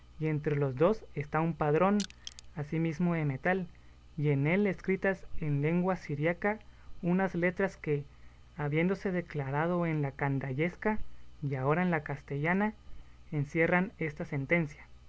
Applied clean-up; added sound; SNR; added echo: none; Crushing; 16 dB; none.